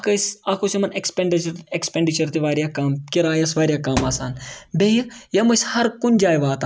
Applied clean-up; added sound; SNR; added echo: none; Thump, thud; 11 dB; none.